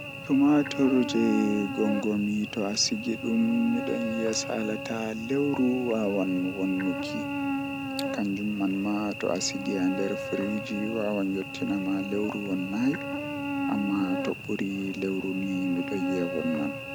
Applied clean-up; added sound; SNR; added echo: none; Cricket / Buzz; 6 dB; none.